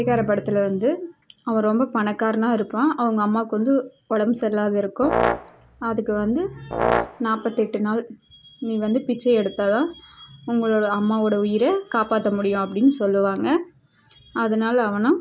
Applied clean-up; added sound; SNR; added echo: none; Brass instrument; 3 dB; none.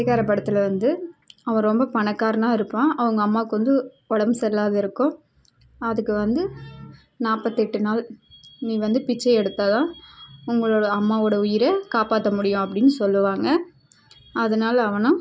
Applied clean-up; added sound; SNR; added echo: none; none; none; none.